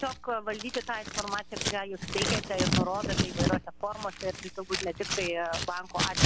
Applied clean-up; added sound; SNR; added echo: none; Scissors; -2 dB; none.